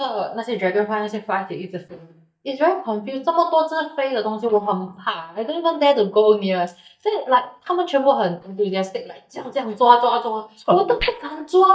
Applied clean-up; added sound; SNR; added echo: neural mask model DeepFilterNet 3.